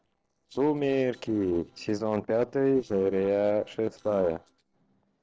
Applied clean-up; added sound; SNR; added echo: neural separator model SepFormer DNS4.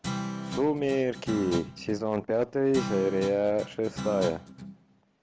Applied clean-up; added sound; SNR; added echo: none; Guitar; 8 dB; none.